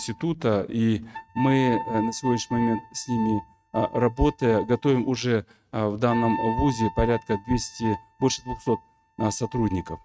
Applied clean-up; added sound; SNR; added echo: neural mask model RNNoise.